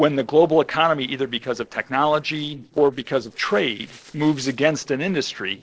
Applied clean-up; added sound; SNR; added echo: neural separator model SepFormer DNS4.